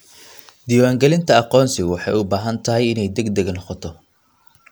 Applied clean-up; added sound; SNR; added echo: none; none; none; none.